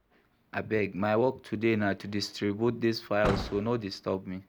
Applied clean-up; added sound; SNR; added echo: none; Slam / Car; 12 dB; none.